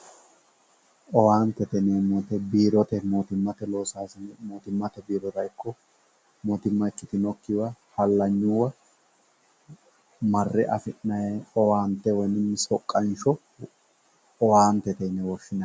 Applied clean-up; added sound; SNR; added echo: none; none; none; none.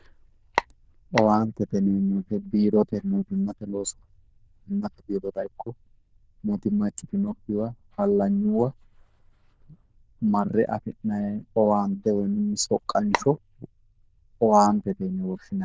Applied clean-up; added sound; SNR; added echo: neural diffusion model UNIVERSE++.